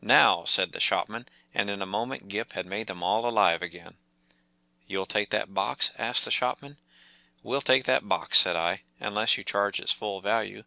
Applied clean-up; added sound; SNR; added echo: none; none; none; none.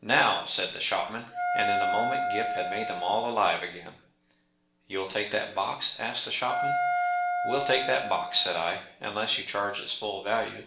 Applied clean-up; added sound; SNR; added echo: none; Wind instrument, woodwind instrument; 1 dB; reverberation time 0.5 s.